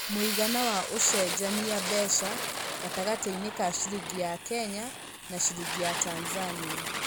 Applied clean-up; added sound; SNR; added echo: none; Fire; 3 dB; none.